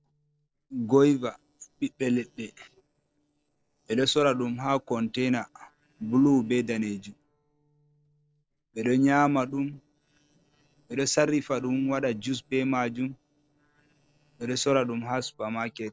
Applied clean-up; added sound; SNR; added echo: neural separator model SepFormer DNS4.